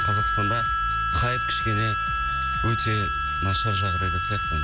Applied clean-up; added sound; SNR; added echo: none; Harmonica; -2 dB; none.